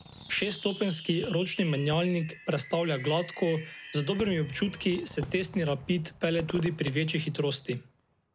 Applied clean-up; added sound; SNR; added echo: none; Fireworks; 15 dB; none.